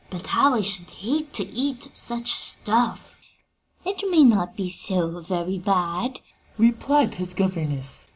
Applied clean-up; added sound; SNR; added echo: none; none; none; none.